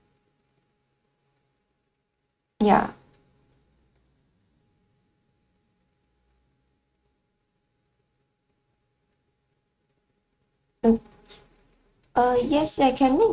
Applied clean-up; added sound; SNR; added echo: neural mask model RNNoise.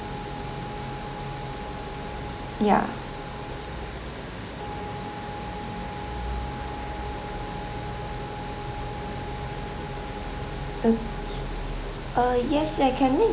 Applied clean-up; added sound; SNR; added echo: none; Wind instrument, woodwind instrument; 12 dB; none.